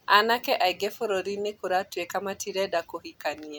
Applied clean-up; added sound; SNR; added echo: none; none; none; none.